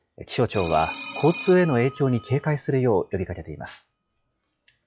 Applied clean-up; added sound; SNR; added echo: classical method log-MMSE.